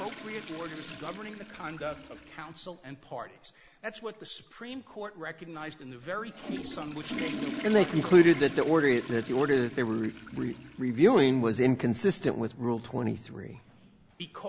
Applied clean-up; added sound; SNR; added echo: none; Toilet flush / Water; 15 dB; none.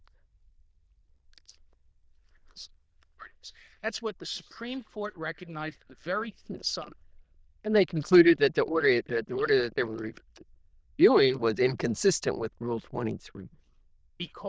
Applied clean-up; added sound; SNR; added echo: neural diffusion model UNIVERSE++.